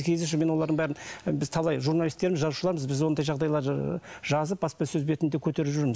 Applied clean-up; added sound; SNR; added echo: none; none; none; none.